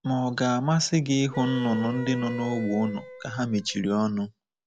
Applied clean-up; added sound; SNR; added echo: none; Wind instrument, woodwind instrument; 13 dB; none.